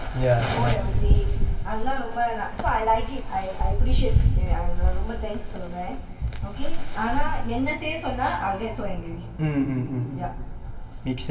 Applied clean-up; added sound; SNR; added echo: none; none; none; reverberation time 1.9 s.